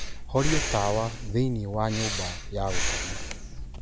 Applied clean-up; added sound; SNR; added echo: none; Breathing; 1 dB; none.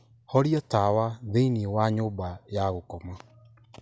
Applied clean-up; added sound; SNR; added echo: none; none; none; none.